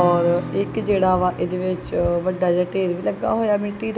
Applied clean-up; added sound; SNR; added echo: none; Acoustic guitar / Strum; 13 dB; none.